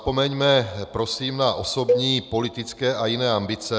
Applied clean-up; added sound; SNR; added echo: none; Cowbell; 5 dB; none.